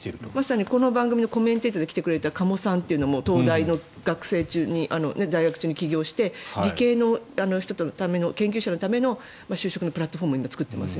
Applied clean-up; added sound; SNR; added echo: none; none; none; none.